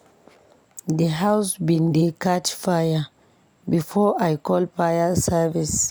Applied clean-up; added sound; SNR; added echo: none; none; none; none.